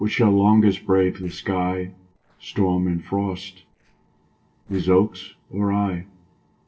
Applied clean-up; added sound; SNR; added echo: neural separator model SepFormer DNS4.